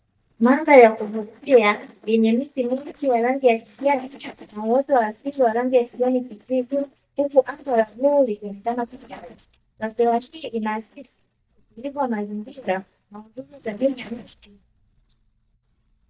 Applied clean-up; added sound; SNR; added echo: neural mask model DeepFilterNet 3.